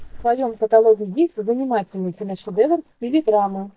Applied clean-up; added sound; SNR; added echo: neural mask model DeepFilterNet 3.